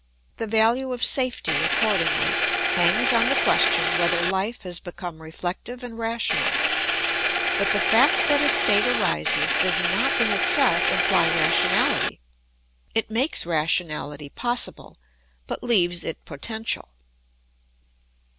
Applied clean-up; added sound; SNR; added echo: none; Engine; -4 dB; none.